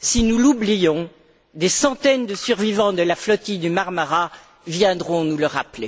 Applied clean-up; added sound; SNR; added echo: none; none; none; none.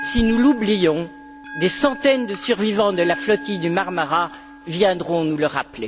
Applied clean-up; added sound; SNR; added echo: none; Bell; 15 dB; none.